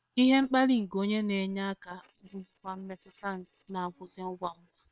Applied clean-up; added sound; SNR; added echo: neural separator model SepFormer WHAM!.